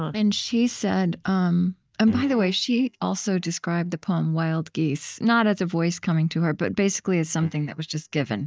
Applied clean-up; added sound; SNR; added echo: neural mask model DeepFilterNet 3.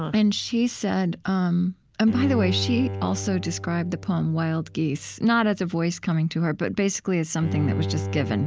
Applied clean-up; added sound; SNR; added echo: none; Bowed string instrument; 9 dB; none.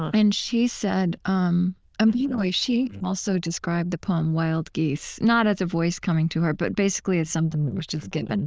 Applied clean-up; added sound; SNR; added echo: neural diffusion model UNIVERSE++.